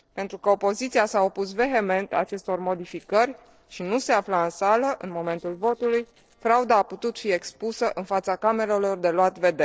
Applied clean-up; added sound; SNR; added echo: neural separator model SepFormer DNS4.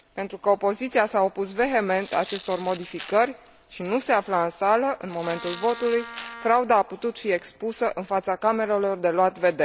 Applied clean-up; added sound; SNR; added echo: none; Tearing + Wind instrument, woodwind instrument; 16 dB; none.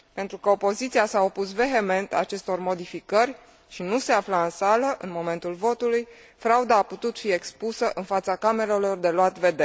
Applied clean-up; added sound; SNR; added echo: none; none; none; none.